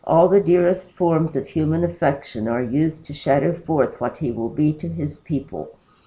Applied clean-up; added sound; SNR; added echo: none; none; none; none.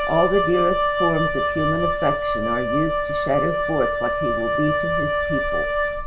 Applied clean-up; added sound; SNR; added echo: none; Wind instrument, woodwind instrument; -2 dB; none.